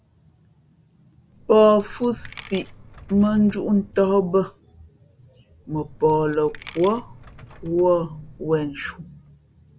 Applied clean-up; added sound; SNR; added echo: none; Coin (dropping); 20 dB; none.